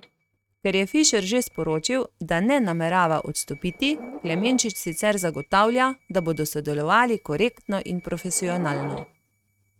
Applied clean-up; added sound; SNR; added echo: neural mask model RNNoise.